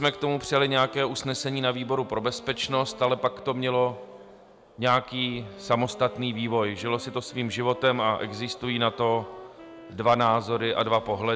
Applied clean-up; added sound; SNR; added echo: none; Wind instrument, woodwind instrument; 19 dB; none.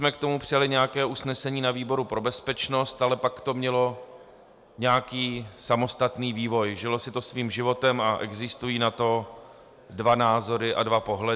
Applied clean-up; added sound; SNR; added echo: none; none; none; none.